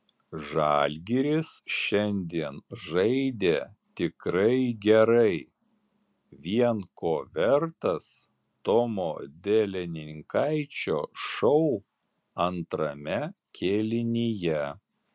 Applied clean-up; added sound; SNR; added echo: none; none; none; none.